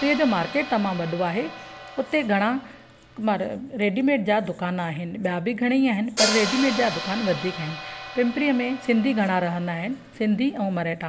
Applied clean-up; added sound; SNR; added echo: none; Hi-hat; 11 dB; none.